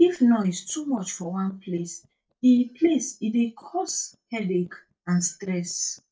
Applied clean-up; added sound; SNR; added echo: neural mask model DeepFilterNet 3.